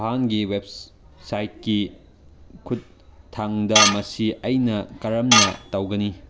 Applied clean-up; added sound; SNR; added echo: none; Tools; -4 dB; none.